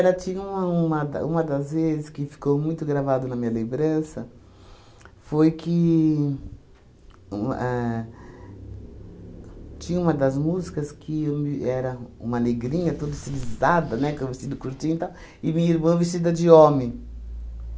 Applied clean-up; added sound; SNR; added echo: none; none; none; none.